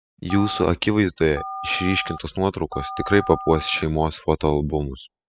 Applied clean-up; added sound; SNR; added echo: classical method spectral subtraction.